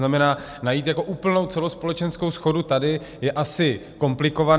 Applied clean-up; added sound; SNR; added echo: none; none; none; none.